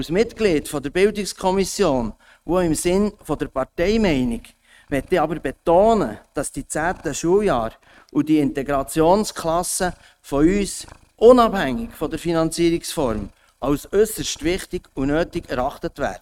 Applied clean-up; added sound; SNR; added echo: neural mask model RNNoise.